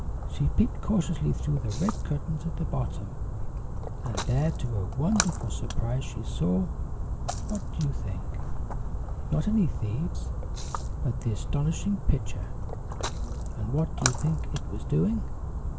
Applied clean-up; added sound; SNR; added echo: none; Splash, splatter; 1 dB; none.